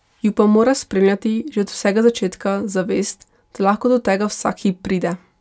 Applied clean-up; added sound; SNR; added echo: none; none; none; none.